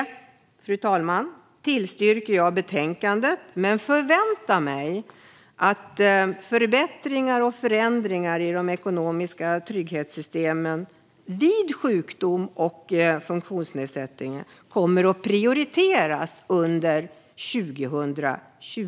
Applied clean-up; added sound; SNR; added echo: none; none; none; none.